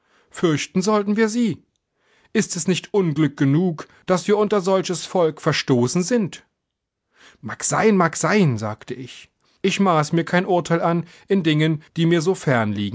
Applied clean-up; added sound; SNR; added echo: none; none; none; none.